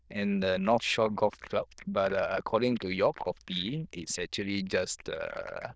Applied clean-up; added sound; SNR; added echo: neural diffusion model UNIVERSE++.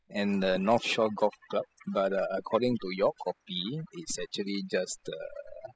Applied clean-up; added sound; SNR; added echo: classical method spectral subtraction.